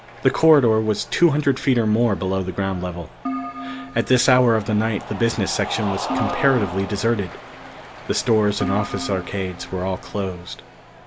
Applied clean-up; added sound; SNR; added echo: none; Keyboard (musical) + Cheering; 11 dB; none.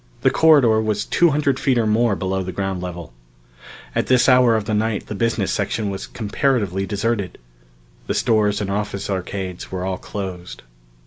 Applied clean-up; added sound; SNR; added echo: none; none; none; none.